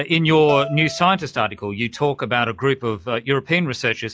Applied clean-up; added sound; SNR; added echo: classical method log-MMSE.